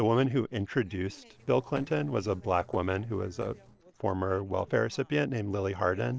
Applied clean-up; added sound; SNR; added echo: neural separator model SepFormer DNS4.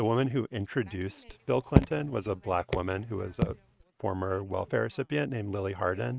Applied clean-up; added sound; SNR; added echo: neural mask model RNNoise.